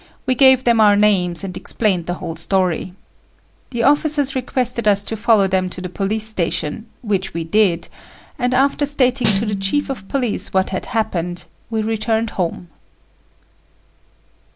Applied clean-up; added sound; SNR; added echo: none; Snare drum; 6 dB; none.